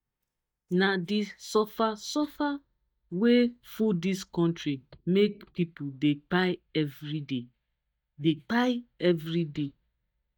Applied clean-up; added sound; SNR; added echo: neural mask model DeepFilterNet 3.